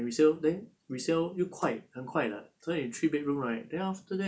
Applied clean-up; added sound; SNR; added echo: none; none; none; none.